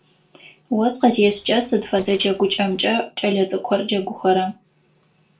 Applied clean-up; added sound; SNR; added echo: neural separator model SepFormer DNS4.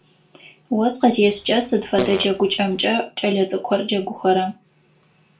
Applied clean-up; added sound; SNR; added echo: none; Fart; 11 dB; reverberation time 0.3 s.